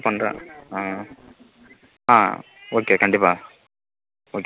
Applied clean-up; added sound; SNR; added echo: none; none; none; none.